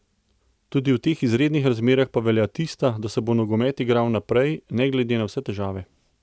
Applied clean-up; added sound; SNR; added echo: none; none; none; none.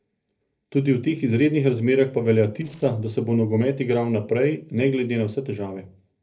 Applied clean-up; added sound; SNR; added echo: neural separator model SepFormer DNS4.